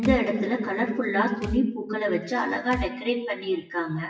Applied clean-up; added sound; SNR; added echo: classical method WPE with log-MMSE.